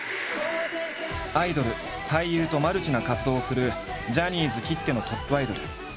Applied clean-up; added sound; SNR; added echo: none; Siren; 18 dB; none.